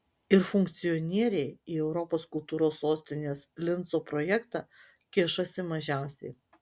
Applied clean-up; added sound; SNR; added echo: none; none; none; none.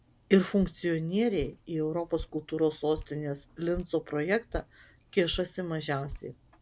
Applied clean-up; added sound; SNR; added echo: none; Drip; 16 dB; none.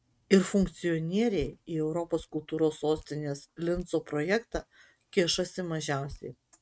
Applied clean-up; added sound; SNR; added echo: neural mask model RNNoise.